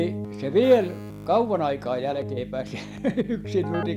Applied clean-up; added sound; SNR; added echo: none; Keyboard (musical); 10 dB; none.